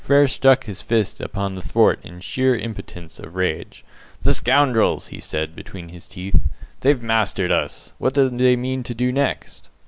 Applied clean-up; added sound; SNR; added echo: none; none; none; none.